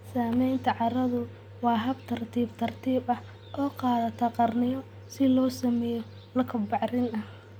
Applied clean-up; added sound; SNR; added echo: none; none; none; none.